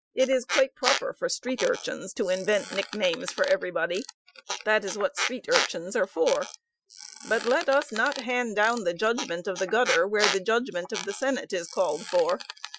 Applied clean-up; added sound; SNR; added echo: classical method Wiener filter.